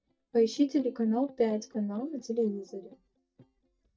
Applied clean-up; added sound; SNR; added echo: neural mask model DeepFilterNet 3.